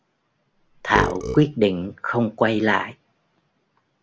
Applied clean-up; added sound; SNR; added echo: none; Burping, eructation; 6 dB; none.